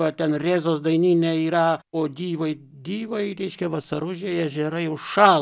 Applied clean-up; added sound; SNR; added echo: none; none; none; none.